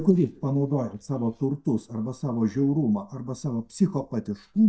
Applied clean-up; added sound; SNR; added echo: neural mask model DeepFilterNet 3.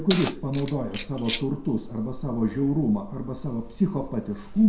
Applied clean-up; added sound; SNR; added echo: none; Keys jangling; 9 dB; reverberation time 0.6 s.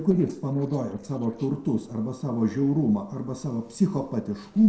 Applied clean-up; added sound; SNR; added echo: neural separator model SepFormer DNS4.